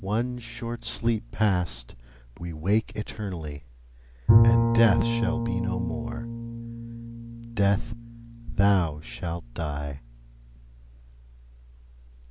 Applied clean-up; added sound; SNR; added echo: none; Bowed string instrument; 2 dB; none.